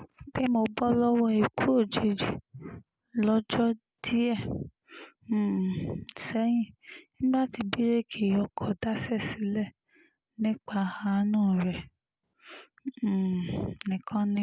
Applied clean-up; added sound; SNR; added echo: none; none; none; none.